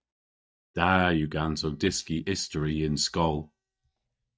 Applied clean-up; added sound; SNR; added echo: neural mask model DeepFilterNet 3.